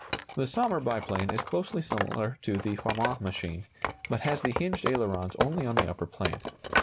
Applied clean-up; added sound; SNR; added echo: none; Wood; 3 dB; none.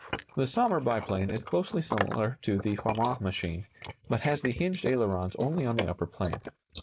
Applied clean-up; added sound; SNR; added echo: neural mask model Resemble Enhance denoiser.